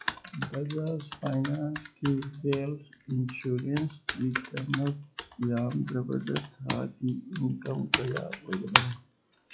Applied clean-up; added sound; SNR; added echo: classical method log-MMSE.